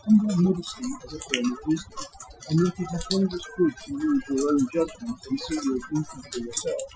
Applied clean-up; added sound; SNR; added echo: classical method Wiener filter.